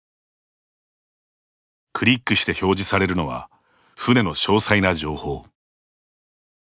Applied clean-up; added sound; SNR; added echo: none; none; none; none.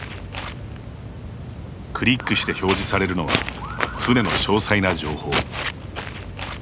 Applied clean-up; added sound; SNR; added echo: none; Walk, footsteps; 4 dB; none.